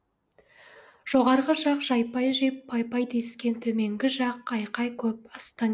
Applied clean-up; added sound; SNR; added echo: none; none; none; none.